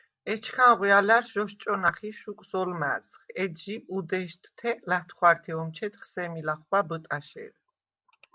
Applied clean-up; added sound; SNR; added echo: none; none; none; none.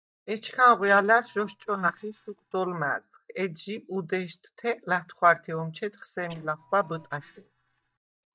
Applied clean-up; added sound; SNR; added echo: neural mask model DeepFilterNet 3.